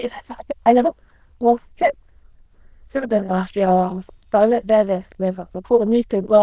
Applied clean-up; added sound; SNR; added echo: neural diffusion model UNIVERSE++.